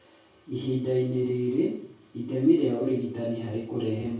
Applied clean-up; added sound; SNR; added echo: none; none; none; reverberation time 0.6 s.